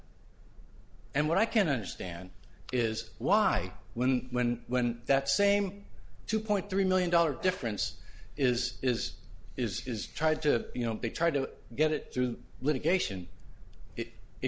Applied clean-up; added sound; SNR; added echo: none; none; none; none.